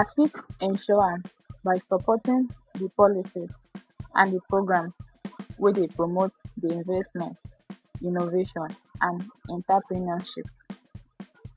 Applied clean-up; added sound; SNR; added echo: none; Bass drum / Snare drum / Drum kit; 17 dB; none.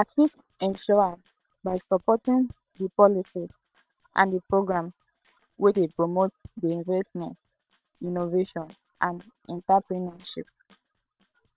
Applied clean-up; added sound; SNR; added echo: neural separator model SepFormer WHAM!.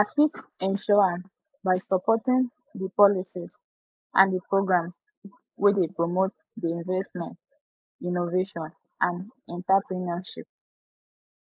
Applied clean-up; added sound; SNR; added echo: neural mask model Resemble Enhance denoiser.